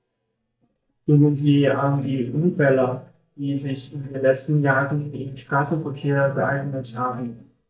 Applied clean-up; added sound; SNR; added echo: neural mask model DeepFilterNet 3.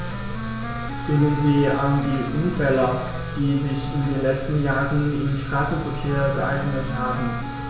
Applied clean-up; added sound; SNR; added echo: none; Wind instrument, woodwind instrument; 11 dB; reverberation time 0.7 s.